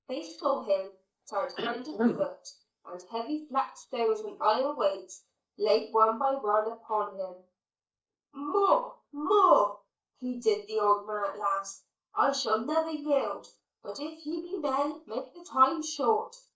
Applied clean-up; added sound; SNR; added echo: neural mask model DeepFilterNet 3.